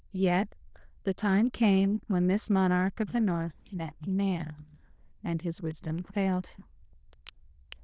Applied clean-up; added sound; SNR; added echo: neural diffusion model UNIVERSE++.